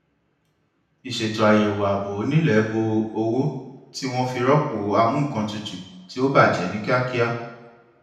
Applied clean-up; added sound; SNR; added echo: none; none; none; reverberation time 0.9 s.